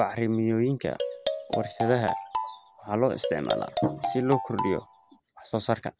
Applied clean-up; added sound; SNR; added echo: none; Marimba, xylophone; 4 dB; none.